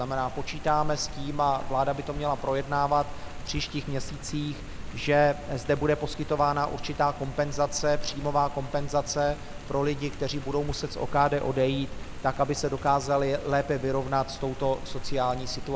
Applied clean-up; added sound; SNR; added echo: none; Rain; 7 dB; none.